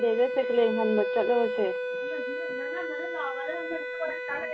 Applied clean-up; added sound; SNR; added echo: none; Wind instrument, woodwind instrument; 2 dB; none.